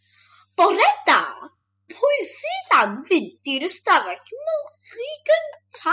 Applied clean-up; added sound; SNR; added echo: classical method spectral subtraction.